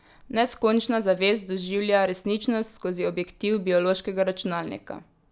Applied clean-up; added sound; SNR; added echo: none; none; none; none.